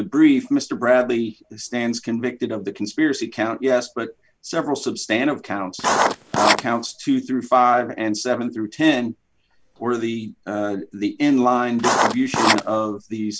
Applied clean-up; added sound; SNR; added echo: none; Writing; -1 dB; none.